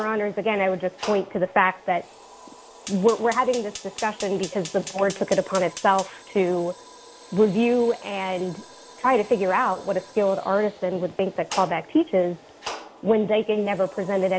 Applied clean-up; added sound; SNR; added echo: none; Fire; 17 dB; none.